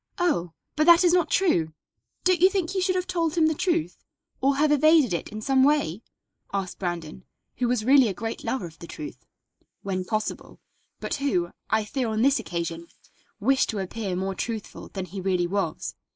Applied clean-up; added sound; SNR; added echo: neural mask model Resemble Enhance denoiser.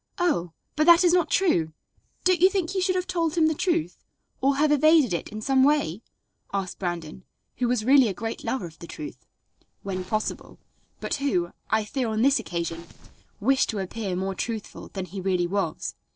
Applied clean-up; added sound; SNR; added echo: neural separator model SepFormer DNS4.